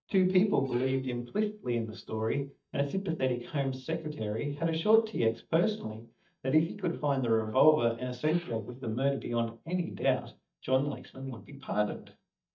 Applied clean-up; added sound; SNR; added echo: neural mask model DeepFilterNet 3.